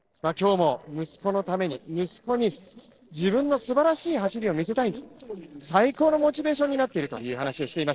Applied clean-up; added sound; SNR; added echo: neural separator model SepFormer DNS4.